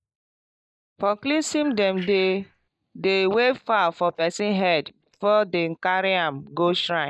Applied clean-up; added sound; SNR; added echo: neural mask model DeepFilterNet 3.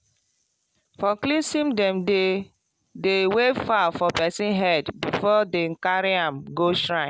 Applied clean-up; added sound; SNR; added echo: none; none; none; none.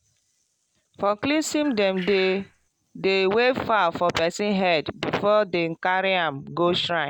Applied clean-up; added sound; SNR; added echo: none; Bird; 16 dB; none.